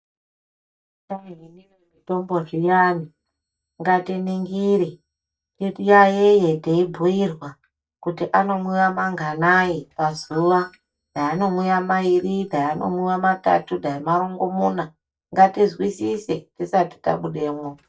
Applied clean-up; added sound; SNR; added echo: neural mask model DeepFilterNet 3.